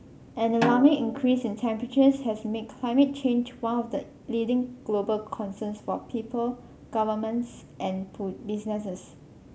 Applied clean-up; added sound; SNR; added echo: none; Snare drum; 7 dB; none.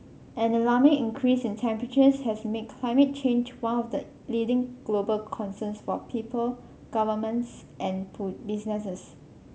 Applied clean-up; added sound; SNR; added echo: none; none; none; none.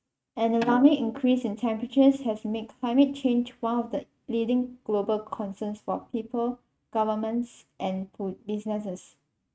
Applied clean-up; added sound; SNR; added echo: neural mask model RNNoise.